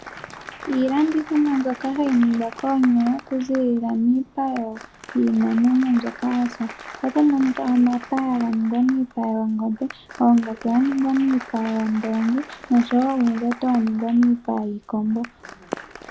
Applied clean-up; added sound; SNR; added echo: none; Applause; 18 dB; none.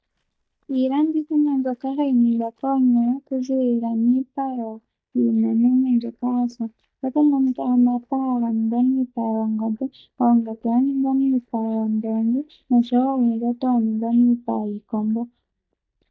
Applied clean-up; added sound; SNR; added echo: neural mask model DeepFilterNet 3.